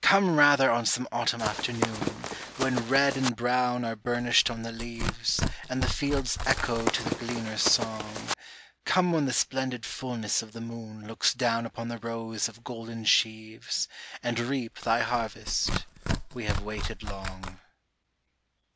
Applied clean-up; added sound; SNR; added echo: none; Tearing + Run; 4 dB; none.